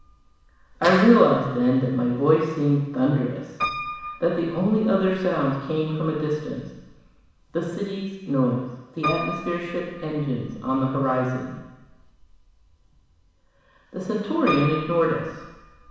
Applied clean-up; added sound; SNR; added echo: none; Piano; 14 dB; reverberation time 1.1 s.